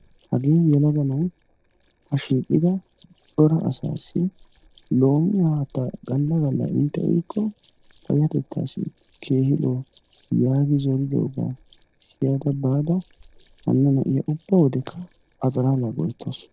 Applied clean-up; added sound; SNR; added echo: neural separator model SepFormer DNS4.